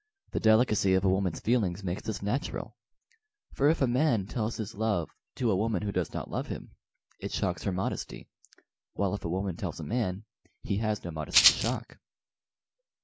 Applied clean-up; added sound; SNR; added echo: none; Rattle (instrument); -5 dB; none.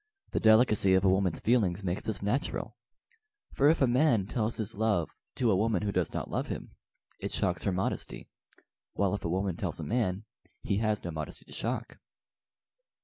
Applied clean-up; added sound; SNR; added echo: none; none; none; none.